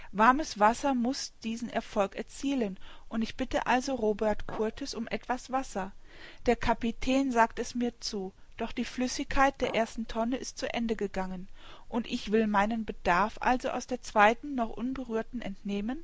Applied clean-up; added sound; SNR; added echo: neural mask model Resemble Enhance denoiser.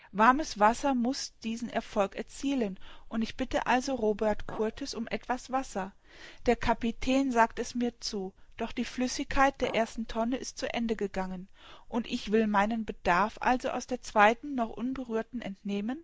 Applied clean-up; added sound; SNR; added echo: neural mask model DeepFilterNet 3.